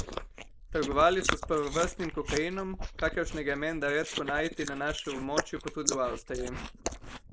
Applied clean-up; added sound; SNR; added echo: neural mask model Resemble Enhance denoiser.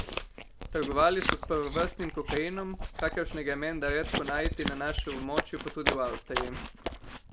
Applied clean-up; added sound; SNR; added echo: none; Chewing, mastication; 2 dB; none.